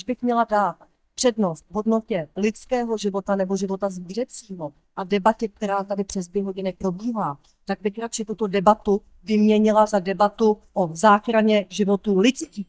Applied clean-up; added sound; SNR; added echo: neural mask model DeepFilterNet 3.